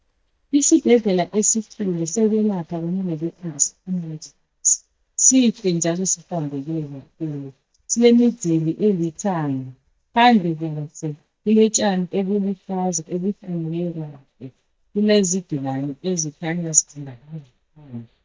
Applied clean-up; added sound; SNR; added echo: neural mask model DeepFilterNet 3.